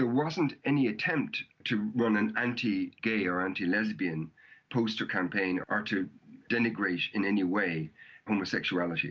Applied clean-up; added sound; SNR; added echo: none; none; none; none.